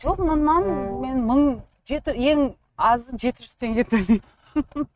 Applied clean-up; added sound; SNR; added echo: neural mask model RNNoise.